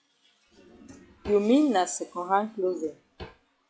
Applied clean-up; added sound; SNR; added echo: classical method log-MMSE.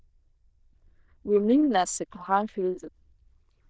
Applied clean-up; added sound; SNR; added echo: neural diffusion model UNIVERSE++.